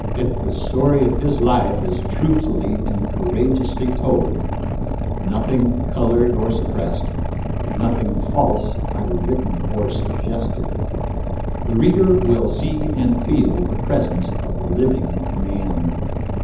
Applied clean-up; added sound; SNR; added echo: none; Boat, Water vehicle; 1 dB; reverberation time 0.8 s.